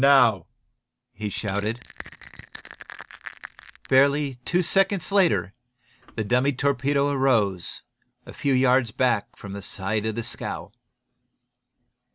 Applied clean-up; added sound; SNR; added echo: none; Crushing; 17 dB; none.